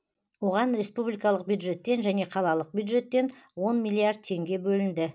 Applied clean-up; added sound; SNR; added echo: none; none; none; none.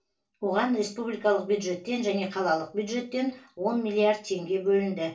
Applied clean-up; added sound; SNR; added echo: none; none; none; reverberation time 0.3 s.